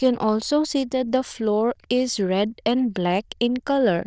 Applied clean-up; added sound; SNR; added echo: neural diffusion model UNIVERSE++.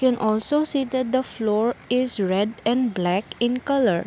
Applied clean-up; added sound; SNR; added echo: none; none; none; none.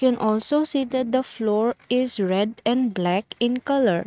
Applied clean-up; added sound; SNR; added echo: neural mask model RNNoise.